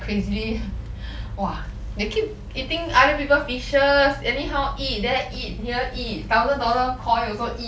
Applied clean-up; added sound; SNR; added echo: none; none; none; none.